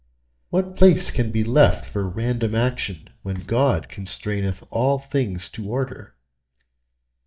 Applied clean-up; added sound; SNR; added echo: neural mask model DeepFilterNet 3.